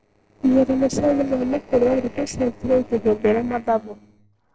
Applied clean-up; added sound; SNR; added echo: neural separator model SepFormer DNS4.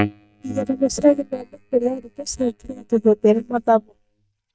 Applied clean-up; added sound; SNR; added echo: neural mask model DeepFilterNet 3.